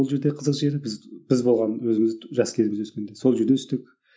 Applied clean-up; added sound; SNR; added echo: none; none; none; none.